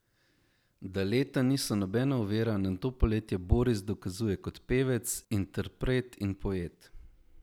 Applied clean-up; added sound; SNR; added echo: none; none; none; none.